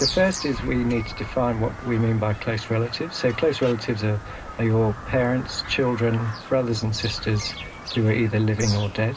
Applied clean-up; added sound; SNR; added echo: none; Bird vocalization, bird call, bird song; 11 dB; reverberation time 0.2 s.